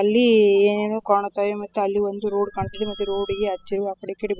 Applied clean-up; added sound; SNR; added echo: classical method spectral subtraction.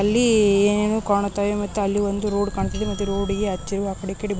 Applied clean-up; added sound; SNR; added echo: none; Doorbell; 17 dB; none.